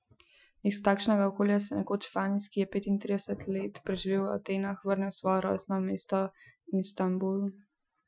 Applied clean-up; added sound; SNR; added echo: classical method Wiener filter.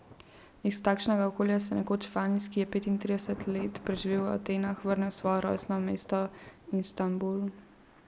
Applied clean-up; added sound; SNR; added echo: none; Thunder; 19 dB; none.